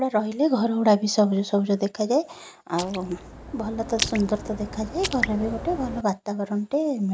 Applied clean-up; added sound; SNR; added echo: none; Raindrop; 8 dB; none.